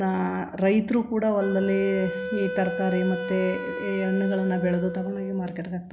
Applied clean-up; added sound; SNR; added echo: none; Wind instrument, woodwind instrument; 8 dB; none.